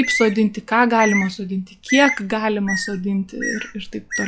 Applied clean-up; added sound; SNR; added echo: classical method log-MMSE.